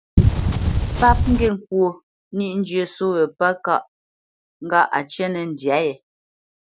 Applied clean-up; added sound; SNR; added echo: none; Wind; -4 dB; none.